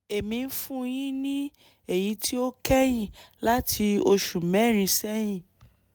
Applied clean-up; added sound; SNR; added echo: none; none; none; none.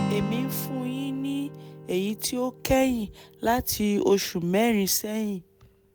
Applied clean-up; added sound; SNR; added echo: none; Acoustic guitar; 10 dB; none.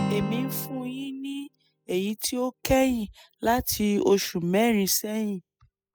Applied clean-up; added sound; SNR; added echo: classical method spectral subtraction.